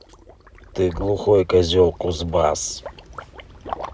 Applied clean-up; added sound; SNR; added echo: none; Liquid; 18 dB; none.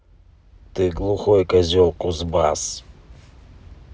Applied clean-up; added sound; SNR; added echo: none; none; none; none.